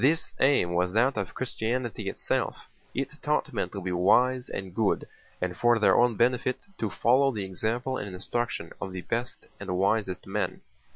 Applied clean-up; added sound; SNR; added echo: none; none; none; none.